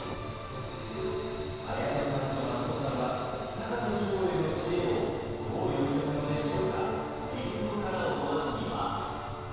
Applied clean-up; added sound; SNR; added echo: none; Fire; 11 dB; reverberation time 2.2 s.